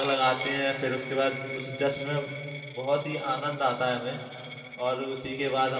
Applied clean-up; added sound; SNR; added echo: none; Coin (dropping); 11 dB; reverberation time 2.4 s.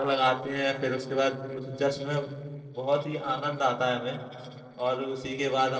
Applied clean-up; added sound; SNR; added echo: neural separator model SepFormer DNS4.